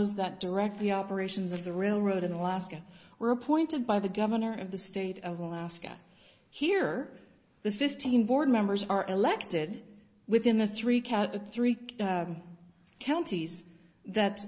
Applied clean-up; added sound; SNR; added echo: none; none; none; none.